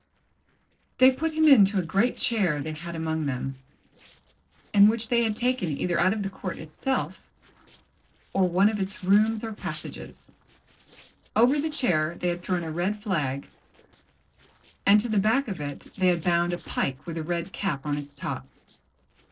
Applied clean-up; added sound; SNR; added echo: neural separator model SepFormer DNS4.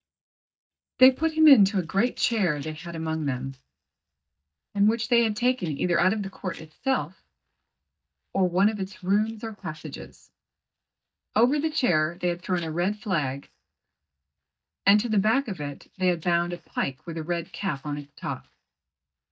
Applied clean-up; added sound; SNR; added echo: neural mask model DeepFilterNet 3.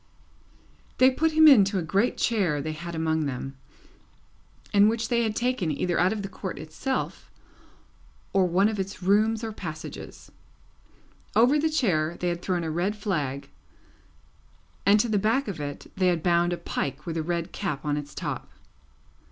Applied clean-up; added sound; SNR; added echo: none; none; none; none.